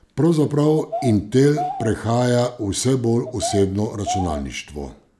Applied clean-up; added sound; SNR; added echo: none; Bird vocalization, bird call, bird song; 11 dB; none.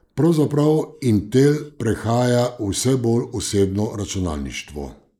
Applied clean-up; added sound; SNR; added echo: neural mask model Resemble Enhance denoiser.